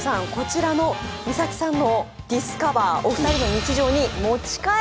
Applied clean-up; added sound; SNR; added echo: none; none; none; none.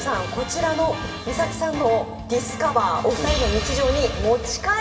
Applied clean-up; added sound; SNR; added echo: none; Piano; 17 dB; reverberation time 1.2 s.